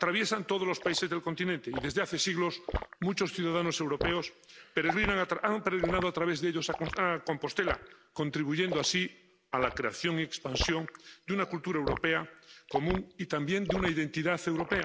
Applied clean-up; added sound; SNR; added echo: none; Liquid; 9 dB; none.